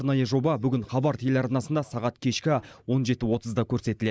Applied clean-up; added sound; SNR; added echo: neural mask model Resemble Enhance denoiser.